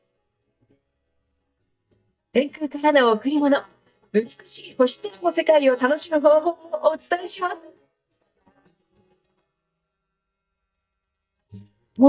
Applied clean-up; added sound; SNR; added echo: neural mask model DeepFilterNet 3.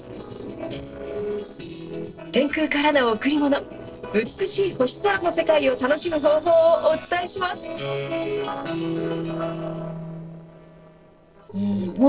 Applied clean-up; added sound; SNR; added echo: neural separator model SepFormer DNS4.